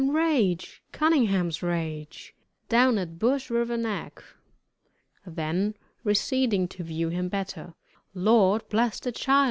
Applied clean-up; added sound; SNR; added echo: none; none; none; none.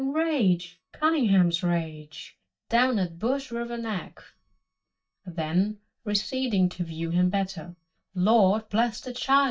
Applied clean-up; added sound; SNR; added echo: neural mask model DeepFilterNet 3.